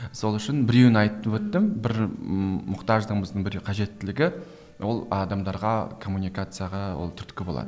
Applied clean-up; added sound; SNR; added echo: none; none; none; none.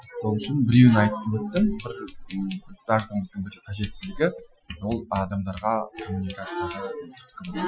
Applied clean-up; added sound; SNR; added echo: classical method Wiener filter.